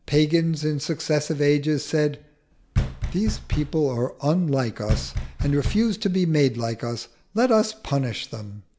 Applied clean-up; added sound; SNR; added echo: none; Knock; 4 dB; none.